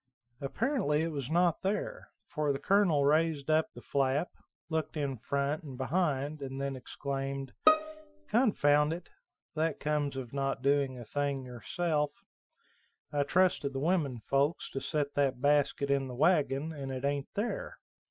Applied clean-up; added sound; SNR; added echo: classical method Wiener filter.